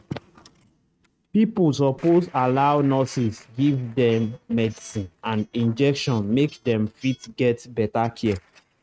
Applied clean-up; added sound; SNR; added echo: neural mask model RNNoise.